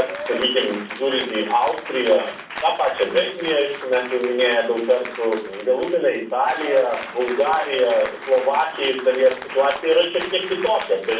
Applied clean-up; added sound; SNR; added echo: none; Applause / Cheering; 12 dB; reverberation time 0.3 s.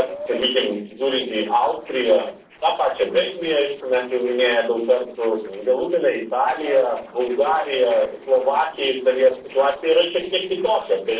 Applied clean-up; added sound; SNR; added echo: neural separator model SepFormer DNS4.